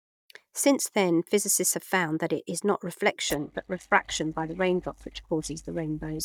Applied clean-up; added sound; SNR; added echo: neural mask model DeepFilterNet 3.